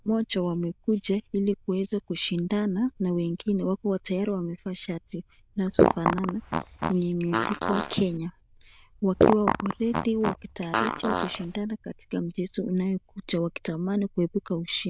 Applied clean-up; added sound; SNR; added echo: neural diffusion model UNIVERSE++.